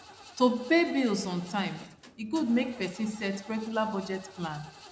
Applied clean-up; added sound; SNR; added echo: none; Engine starting / Car; 20 dB; none.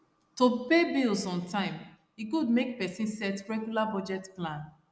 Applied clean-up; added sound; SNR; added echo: none; none; none; none.